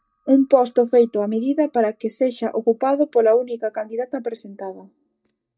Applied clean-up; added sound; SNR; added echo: neural mask model DeepFilterNet 3.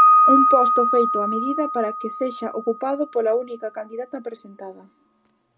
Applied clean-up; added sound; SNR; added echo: none; Piano; -3 dB; none.